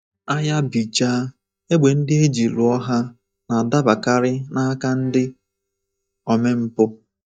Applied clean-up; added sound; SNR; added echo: neural mask model DeepFilterNet 3.